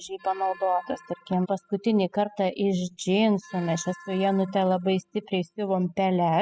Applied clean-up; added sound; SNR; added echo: classical method spectral subtraction.